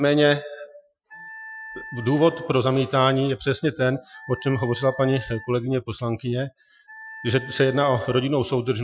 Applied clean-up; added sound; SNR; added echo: classical method Wiener filter.